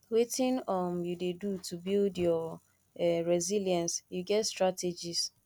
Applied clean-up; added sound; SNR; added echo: none; none; none; none.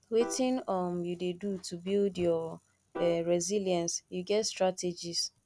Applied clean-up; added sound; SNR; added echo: none; Piano; 17 dB; none.